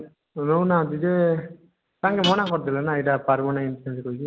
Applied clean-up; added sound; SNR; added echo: none; Guitar; 5 dB; none.